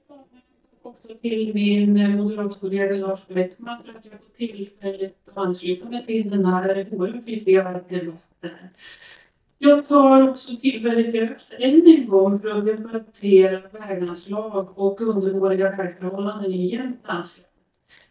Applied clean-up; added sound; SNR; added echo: neural mask model DeepFilterNet 3.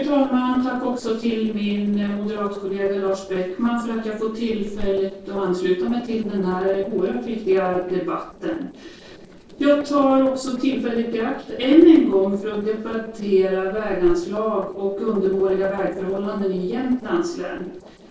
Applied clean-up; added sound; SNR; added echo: neural separator model SepFormer DNS4.